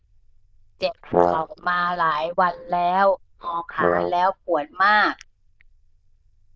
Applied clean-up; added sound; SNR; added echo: neural diffusion model UNIVERSE++.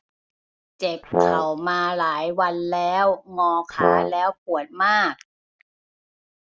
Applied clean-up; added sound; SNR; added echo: none; Brass instrument; -2 dB; none.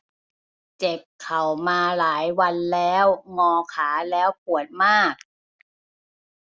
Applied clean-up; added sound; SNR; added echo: none; none; none; none.